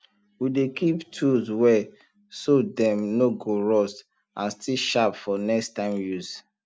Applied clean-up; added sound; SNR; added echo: none; none; none; none.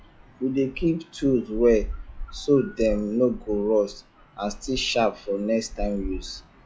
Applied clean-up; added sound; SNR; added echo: classical method log-MMSE.